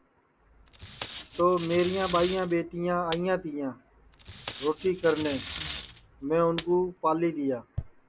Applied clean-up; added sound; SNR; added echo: none; Packing tape, duct tape; 13 dB; none.